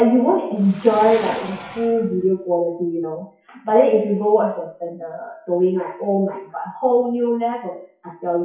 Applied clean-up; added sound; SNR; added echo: classical method WPE with log-MMSE.